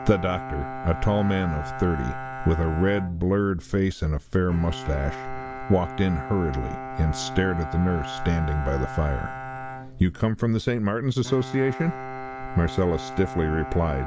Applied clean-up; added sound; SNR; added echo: none; Bowed string instrument; 10 dB; none.